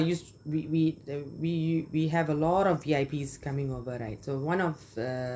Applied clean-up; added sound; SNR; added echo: none; none; none; none.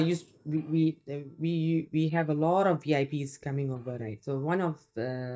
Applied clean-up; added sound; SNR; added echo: neural mask model DeepFilterNet 3.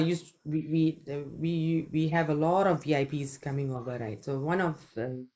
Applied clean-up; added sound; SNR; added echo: neural mask model Resemble Enhance denoiser.